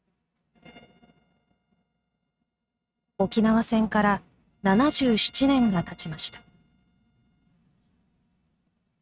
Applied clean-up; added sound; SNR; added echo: neural mask model RNNoise.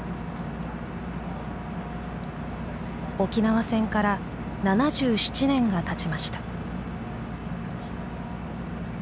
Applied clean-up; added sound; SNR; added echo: none; none; none; none.